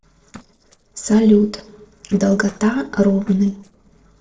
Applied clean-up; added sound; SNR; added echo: neural separator model SepFormer DNS4.